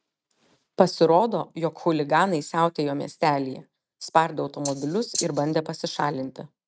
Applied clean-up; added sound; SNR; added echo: neural mask model RNNoise.